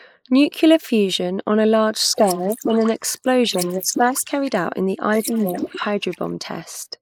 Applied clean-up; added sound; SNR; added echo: neural mask model Resemble Enhance denoiser.